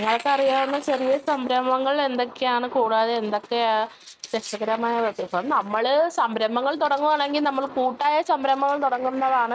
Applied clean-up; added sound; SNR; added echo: neural mask model RNNoise.